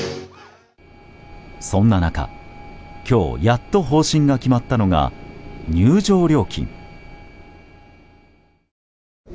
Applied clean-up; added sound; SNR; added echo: none; none; none; none.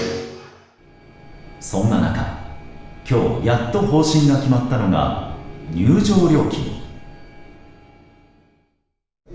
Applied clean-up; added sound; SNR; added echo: none; none; none; reverberation time 0.9 s.